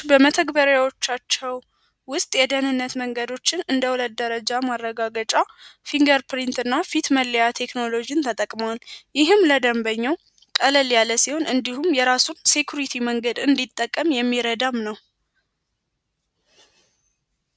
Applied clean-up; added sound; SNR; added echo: none; none; none; none.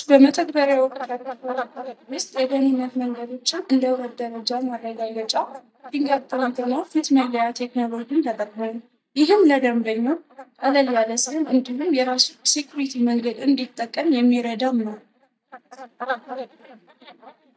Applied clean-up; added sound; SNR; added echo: neural mask model DeepFilterNet 3.